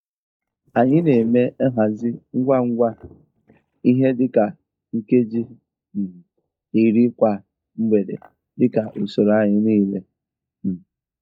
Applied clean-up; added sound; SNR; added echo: neural mask model DeepFilterNet 3.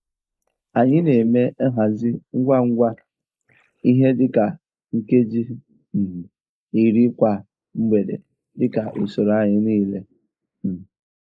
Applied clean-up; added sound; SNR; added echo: neural mask model Resemble Enhance denoiser.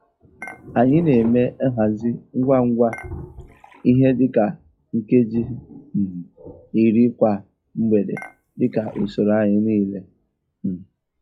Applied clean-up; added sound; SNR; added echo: classical method log-MMSE.